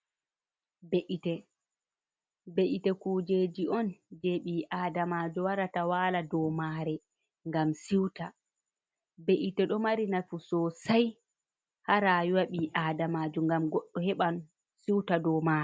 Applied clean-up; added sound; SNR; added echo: none; none; none; none.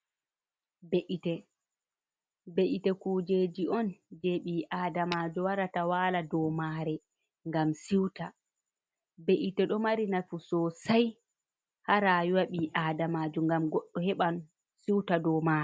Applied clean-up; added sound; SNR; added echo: none; Tap / Glass; 15 dB; none.